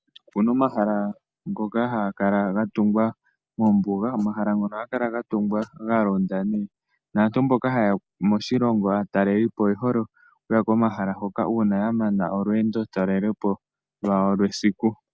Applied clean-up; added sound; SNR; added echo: none; none; none; none.